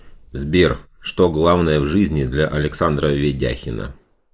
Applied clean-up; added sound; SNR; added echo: neural mask model Resemble Enhance denoiser.